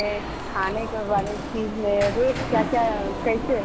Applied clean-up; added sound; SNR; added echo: none; Alarm; 5 dB; none.